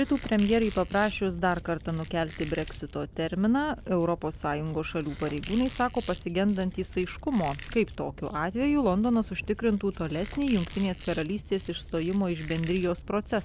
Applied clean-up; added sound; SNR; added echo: none; Animal + Squeak; 13 dB; none.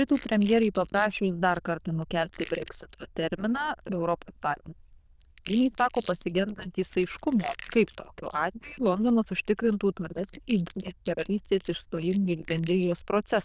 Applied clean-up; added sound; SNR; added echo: neural diffusion model UNIVERSE++.